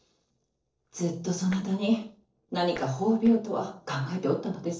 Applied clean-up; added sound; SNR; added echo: neural separator model SepFormer DNS4.